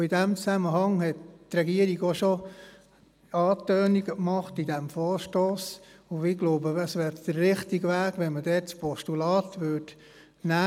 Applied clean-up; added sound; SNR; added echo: none; none; none; none.